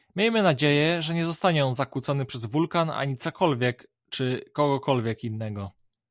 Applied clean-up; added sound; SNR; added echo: none; none; none; none.